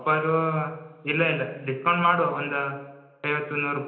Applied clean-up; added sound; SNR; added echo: none; none; none; reverberation time 0.9 s.